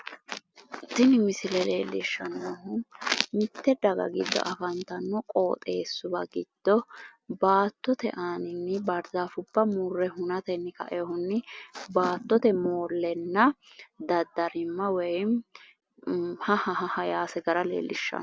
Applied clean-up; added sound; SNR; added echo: none; none; none; none.